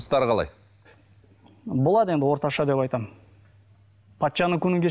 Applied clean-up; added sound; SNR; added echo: none; none; none; none.